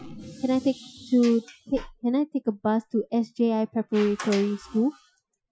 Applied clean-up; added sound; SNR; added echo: classical method Wiener filter.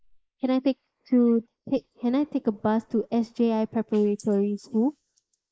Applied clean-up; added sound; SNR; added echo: neural mask model Resemble Enhance denoiser.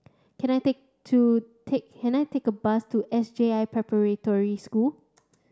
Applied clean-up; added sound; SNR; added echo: none; none; none; none.